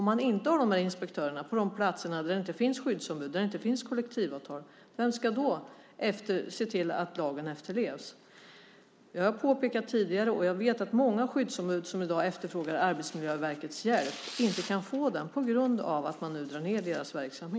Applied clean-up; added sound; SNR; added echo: none; none; none; none.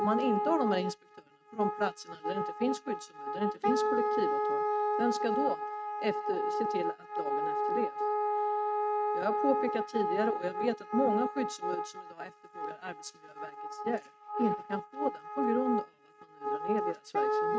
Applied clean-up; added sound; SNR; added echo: neural mask model RNNoise.